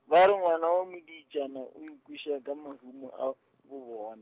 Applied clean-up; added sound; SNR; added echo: none; none; none; none.